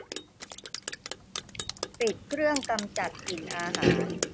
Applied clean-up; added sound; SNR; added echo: none; Drip; -1 dB; none.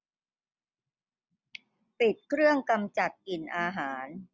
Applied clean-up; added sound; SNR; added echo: none; none; none; none.